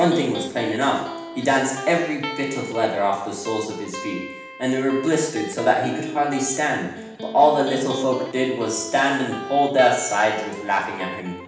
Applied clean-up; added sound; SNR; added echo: none; Electric guitar; 12 dB; reverberation time 0.9 s.